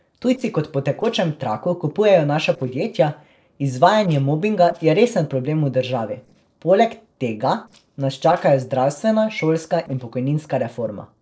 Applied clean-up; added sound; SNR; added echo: neural separator model SepFormer DNS4.